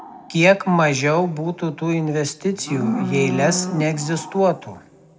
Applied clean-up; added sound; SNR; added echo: none; Livestock, farm animals, working animals; 10 dB; reverberation time 0.8 s.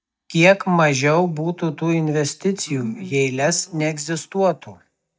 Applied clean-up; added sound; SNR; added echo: neural mask model DeepFilterNet 3.